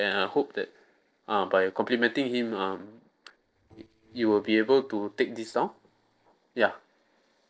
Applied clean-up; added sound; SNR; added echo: neural separator model SepFormer DNS4.